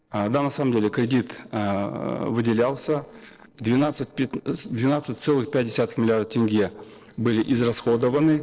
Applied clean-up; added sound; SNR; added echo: neural separator model SepFormer DNS4.